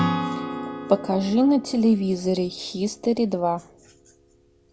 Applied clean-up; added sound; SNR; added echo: none; Acoustic guitar / Strum; 9 dB; none.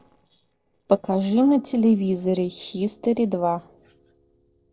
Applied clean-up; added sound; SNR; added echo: neural separator model SepFormer DNS4.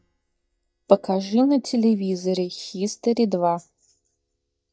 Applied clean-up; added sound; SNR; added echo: neural mask model DeepFilterNet 3.